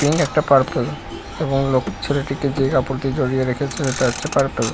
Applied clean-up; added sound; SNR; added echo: none; Motor vehicle (road); 14 dB; none.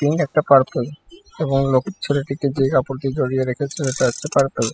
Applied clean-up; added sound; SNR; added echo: classical method spectral subtraction.